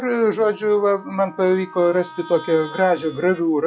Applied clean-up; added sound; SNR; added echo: classical method log-MMSE.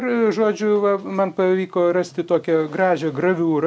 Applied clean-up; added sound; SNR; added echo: none; none; none; none.